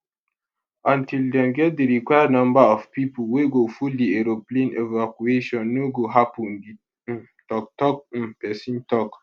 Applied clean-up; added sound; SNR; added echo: none; none; none; none.